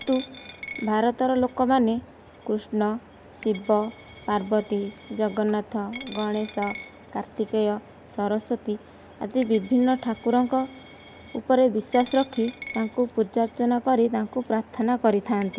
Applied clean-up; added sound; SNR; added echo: none; Coin (dropping); 19 dB; none.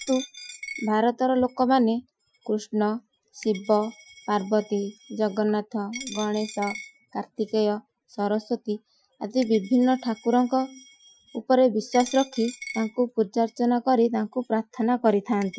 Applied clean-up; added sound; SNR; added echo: classical method Wiener filter.